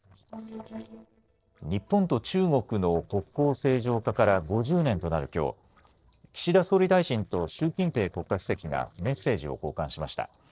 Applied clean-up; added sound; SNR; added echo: neural separator model SepFormer DNS4.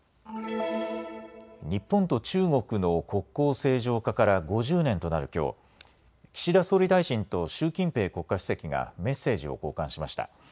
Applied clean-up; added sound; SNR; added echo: none; none; none; none.